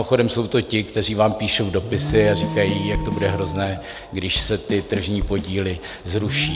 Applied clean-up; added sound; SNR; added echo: none; Bass drum / Snare drum / Drum kit + Alarm; 8 dB; none.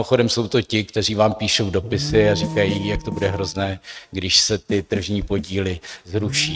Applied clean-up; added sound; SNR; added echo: neural mask model RNNoise.